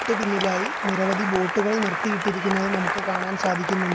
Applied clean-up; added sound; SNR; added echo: none; Applause; 2 dB; none.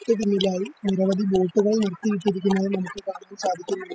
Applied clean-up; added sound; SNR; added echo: classical method spectral subtraction.